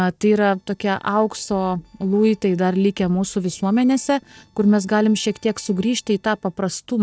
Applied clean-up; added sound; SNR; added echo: neural separator model SepFormer DNS4.